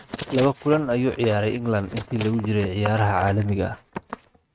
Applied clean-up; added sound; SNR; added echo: neural mask model RNNoise.